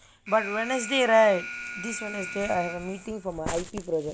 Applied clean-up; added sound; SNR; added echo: none; Alarm; 12 dB; none.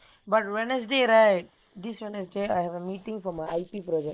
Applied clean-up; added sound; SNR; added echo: neural mask model Resemble Enhance denoiser.